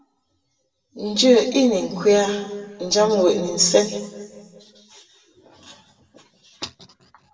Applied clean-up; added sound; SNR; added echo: none; none; none; reverberation time 1.4 s.